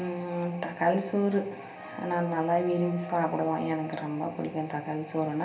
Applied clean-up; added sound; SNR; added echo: none; Wind instrument, woodwind instrument; 16 dB; reverberation time 0.3 s.